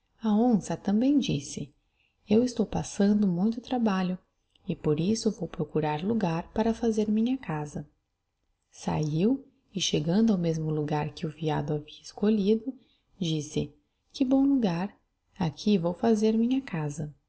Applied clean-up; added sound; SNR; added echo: none; none; none; none.